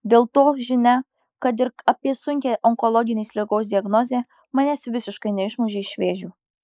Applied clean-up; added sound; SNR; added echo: neural mask model Resemble Enhance denoiser.